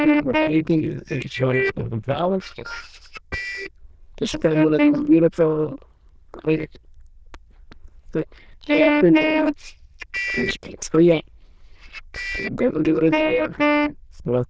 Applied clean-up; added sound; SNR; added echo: neural diffusion model UNIVERSE++.